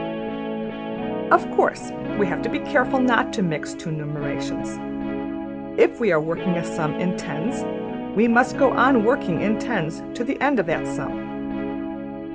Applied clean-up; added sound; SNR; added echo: none; Guitar; 4 dB; none.